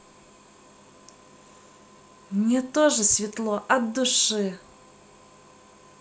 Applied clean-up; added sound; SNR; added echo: none; none; none; none.